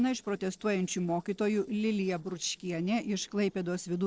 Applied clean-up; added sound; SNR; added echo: neural separator model SepFormer DNS4.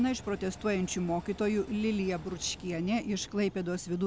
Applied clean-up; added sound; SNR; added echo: none; Engine; 16 dB; none.